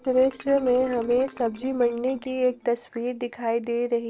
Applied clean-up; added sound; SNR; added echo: neural separator model SepFormer DNS4.